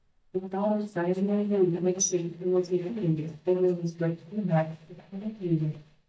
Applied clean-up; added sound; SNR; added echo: neural mask model DeepFilterNet 3.